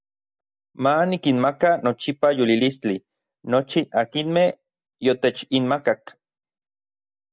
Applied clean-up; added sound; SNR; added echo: none; none; none; none.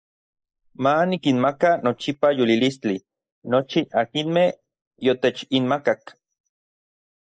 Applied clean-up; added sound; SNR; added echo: neural mask model Resemble Enhance denoiser.